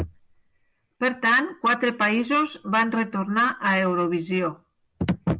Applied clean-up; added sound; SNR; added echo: none; none; none; none.